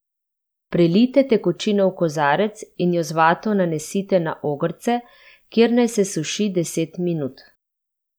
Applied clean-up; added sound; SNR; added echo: none; none; none; none.